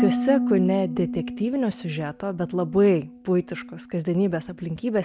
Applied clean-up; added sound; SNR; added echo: none; Harp; 7 dB; none.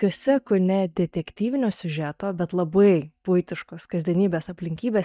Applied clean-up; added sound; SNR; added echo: neural mask model DeepFilterNet 3.